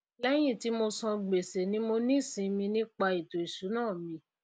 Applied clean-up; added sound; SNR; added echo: none; none; none; none.